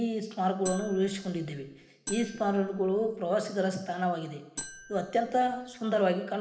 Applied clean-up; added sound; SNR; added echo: none; Marimba, xylophone; 11 dB; reverberation time 1.1 s.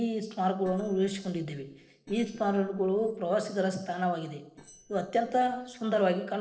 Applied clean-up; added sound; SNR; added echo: neural separator model SepFormer DNS4.